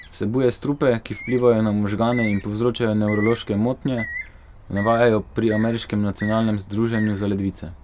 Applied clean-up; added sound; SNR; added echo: none; Bird; 16 dB; none.